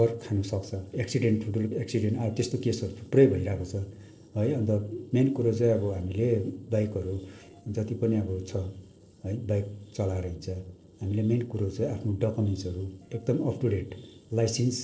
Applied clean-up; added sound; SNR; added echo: neural separator model SepFormer DNS4.